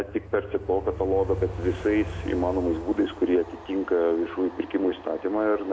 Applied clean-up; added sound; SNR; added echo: none; Train; 12 dB; none.